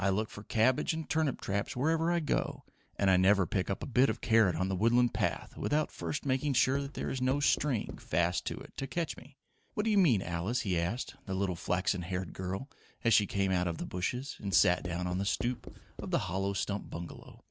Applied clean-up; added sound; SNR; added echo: none; Writing; 13 dB; none.